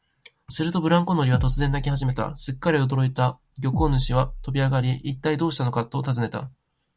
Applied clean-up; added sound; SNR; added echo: none; Bass drum; 8 dB; none.